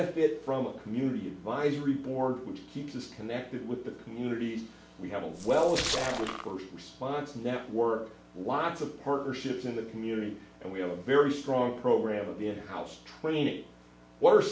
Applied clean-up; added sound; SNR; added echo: none; Splash, splatter; 5 dB; none.